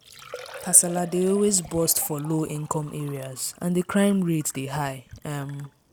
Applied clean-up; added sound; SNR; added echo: none; Liquid; 20 dB; none.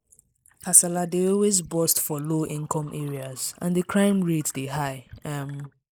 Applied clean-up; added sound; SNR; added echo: neural mask model Resemble Enhance denoiser.